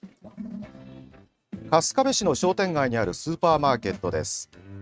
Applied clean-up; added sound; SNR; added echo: neural mask model RNNoise.